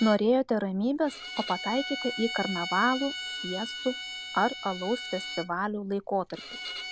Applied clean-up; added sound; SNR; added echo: none; Bowed string instrument; 9 dB; none.